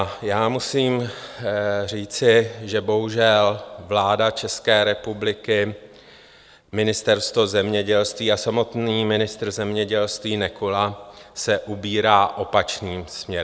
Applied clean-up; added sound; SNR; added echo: none; none; none; none.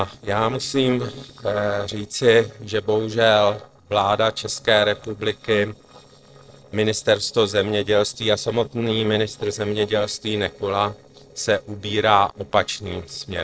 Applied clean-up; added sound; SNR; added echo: neural separator model SepFormer DNS4.